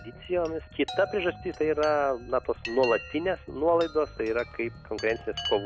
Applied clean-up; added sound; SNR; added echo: none; Chime; 14 dB; none.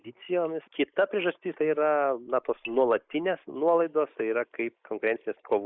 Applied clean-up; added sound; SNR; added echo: neural mask model Resemble Enhance denoiser.